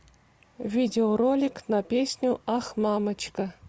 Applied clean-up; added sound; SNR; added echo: none; none; none; none.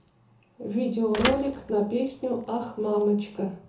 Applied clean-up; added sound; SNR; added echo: none; Thump, thud; 8 dB; reverberation time 0.6 s.